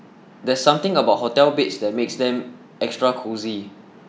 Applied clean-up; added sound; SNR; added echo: none; none; none; none.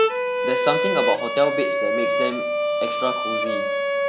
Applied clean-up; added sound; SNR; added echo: none; Bowed string instrument; -4 dB; none.